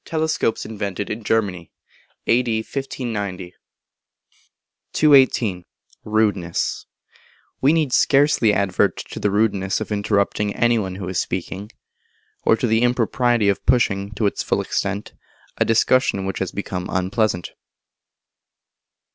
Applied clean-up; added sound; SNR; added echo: none; none; none; none.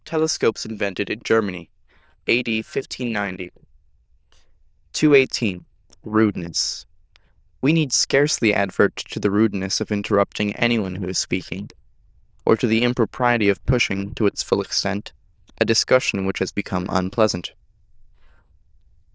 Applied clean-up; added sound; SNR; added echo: neural diffusion model UNIVERSE++.